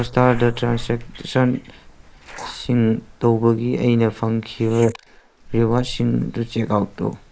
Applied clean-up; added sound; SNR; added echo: neural mask model Resemble Enhance denoiser.